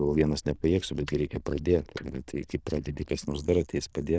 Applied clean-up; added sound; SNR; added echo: neural diffusion model UNIVERSE++.